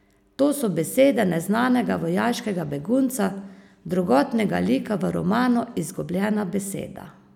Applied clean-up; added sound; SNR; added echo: none; none; none; none.